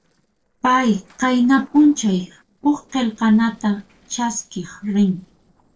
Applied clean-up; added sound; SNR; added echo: neural separator model SepFormer DNS4.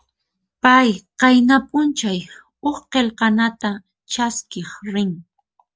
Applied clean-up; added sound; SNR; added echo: none; none; none; none.